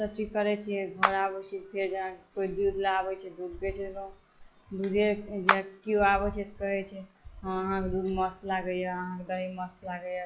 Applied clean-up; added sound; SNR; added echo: classical method log-MMSE.